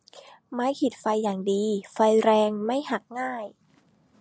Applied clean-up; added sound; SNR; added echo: none; none; none; none.